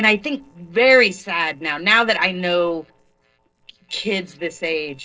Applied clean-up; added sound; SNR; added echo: neural separator model SepFormer DNS4.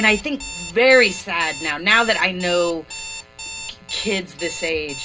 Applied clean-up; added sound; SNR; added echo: none; Alarm; 13 dB; reverberation time 0.2 s.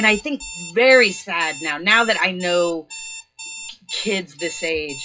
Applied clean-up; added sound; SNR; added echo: classical method WPE with log-MMSE.